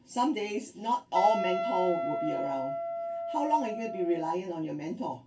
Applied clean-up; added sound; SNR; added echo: none; Wind instrument, woodwind instrument; 2 dB; reverberation time 0.2 s.